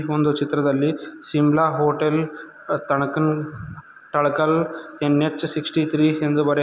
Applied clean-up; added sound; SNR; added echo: none; none; none; none.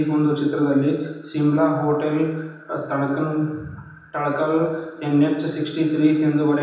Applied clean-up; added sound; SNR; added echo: none; none; none; reverberation time 0.8 s.